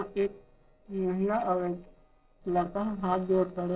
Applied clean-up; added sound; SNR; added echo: neural separator model SepFormer DNS4.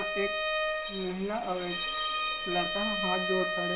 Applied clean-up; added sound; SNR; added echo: none; Bowed string instrument; -2 dB; reverberation time 0.4 s.